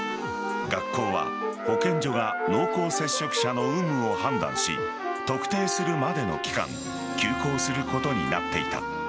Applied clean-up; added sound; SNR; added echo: none; Brass instrument + Trumpet; 1 dB; none.